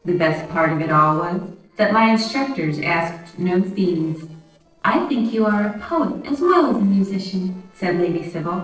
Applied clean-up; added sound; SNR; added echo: neural separator model SepFormer DNS4.